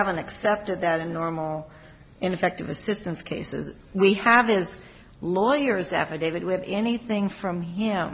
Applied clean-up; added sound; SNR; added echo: none; none; none; none.